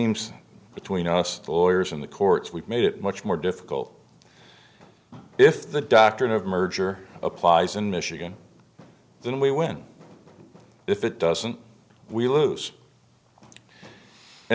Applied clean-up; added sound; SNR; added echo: none; none; none; none.